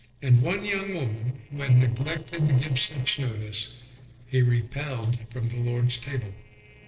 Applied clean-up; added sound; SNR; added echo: neural separator model SepFormer DNS4.